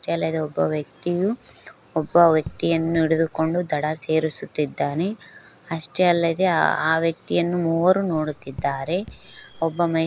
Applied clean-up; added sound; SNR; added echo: none; Raindrop / Drip; 19 dB; none.